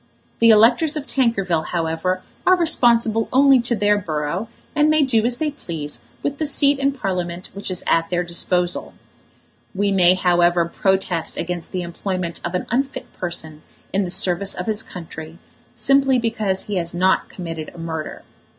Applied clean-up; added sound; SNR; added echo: none; none; none; none.